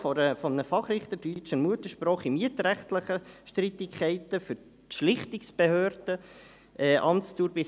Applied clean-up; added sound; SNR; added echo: none; none; none; none.